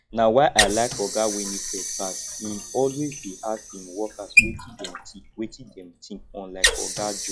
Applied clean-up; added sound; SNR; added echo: classical method log-MMSE.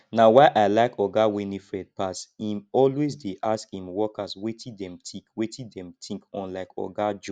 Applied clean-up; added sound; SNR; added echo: none; none; none; none.